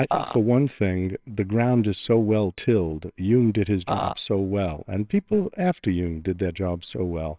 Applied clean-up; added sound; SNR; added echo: neural separator model SepFormer WHAMR!.